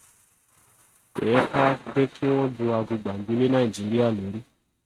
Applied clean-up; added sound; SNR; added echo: neural mask model RNNoise.